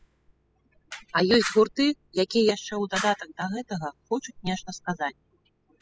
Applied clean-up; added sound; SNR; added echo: classical method spectral subtraction.